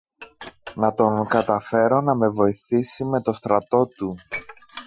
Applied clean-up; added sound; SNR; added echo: classical method Wiener filter.